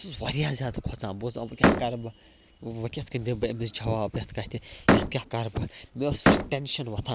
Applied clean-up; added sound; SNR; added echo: none; Slam; -5 dB; none.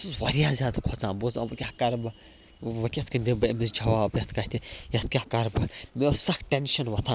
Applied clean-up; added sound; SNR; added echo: none; none; none; none.